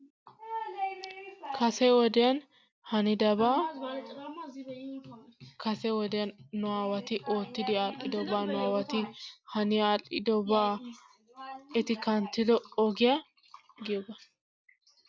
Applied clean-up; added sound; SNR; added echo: none; none; none; none.